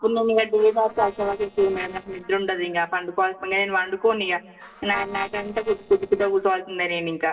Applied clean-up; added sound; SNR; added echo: neural separator model SepFormer DNS4.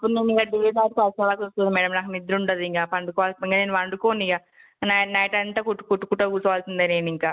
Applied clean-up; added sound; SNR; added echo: none; none; none; none.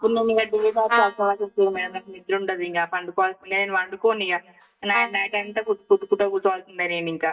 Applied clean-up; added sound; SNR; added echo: neural mask model DeepFilterNet 3.